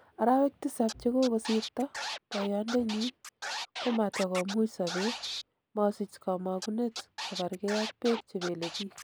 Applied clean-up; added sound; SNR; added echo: none; Scratching (performance technique); 10 dB; none.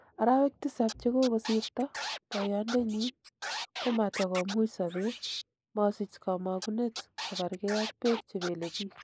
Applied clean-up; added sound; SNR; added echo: neural mask model Resemble Enhance denoiser.